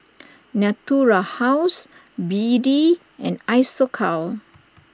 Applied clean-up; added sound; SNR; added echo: none; none; none; none.